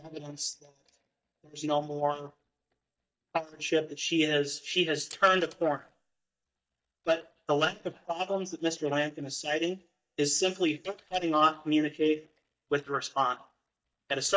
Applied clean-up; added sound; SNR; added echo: neural mask model DeepFilterNet 3.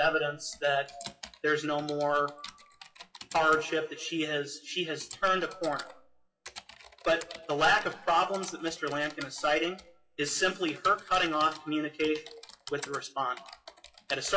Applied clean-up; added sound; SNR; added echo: classical method WPE with log-MMSE.